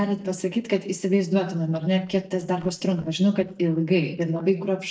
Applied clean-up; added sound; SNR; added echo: neural mask model DeepFilterNet 3.